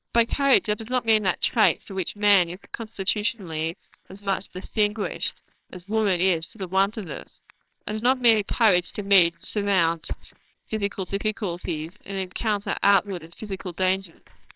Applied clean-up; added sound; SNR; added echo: neural separator model SepFormer WHAMR!.